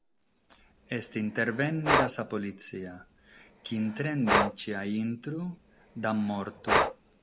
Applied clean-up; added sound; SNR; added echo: none; Breathing; 0 dB; none.